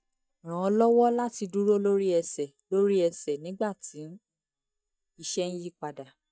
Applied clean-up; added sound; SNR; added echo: neural mask model DeepFilterNet 3.